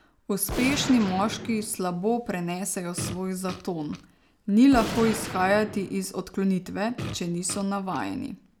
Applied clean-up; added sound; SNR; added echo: none; Gunshot, gunfire + Fart; 11 dB; none.